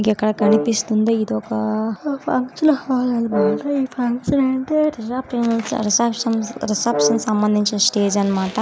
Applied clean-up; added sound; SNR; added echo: none; Brass instrument; 7 dB; none.